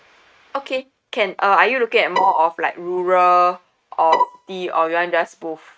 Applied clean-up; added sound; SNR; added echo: neural mask model RNNoise.